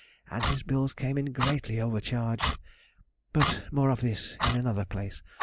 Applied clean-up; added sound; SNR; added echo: neural mask model Resemble Enhance denoiser.